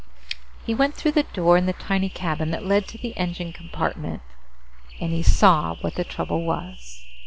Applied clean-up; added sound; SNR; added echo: none; none; none; none.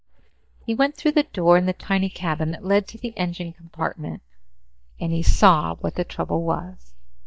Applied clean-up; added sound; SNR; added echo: neural mask model DeepFilterNet 3.